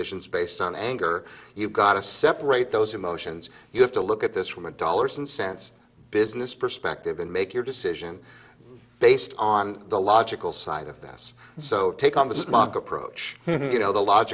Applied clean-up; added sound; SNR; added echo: none; none; none; none.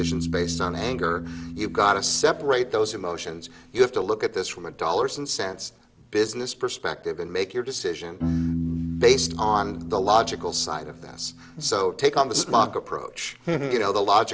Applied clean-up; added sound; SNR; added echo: none; Piano; 9 dB; none.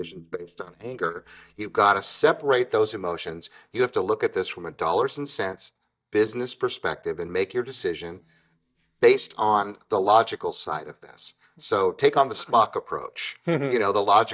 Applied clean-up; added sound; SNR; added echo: neural mask model DeepFilterNet 3.